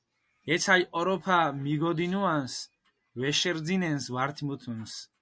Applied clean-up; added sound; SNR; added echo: none; none; none; none.